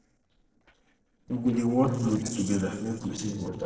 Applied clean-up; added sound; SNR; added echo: neural separator model SepFormer DNS4.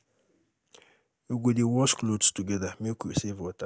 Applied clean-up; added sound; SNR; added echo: none; none; none; none.